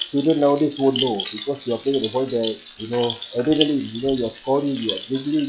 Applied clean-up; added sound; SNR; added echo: classical method log-MMSE.